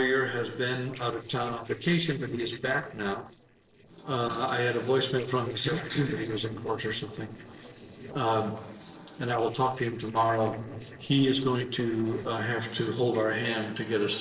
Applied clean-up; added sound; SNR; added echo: neural separator model SepFormer DNS4.